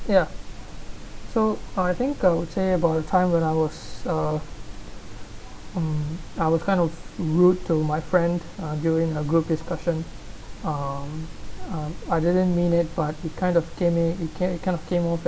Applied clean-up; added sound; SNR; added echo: none; none; none; none.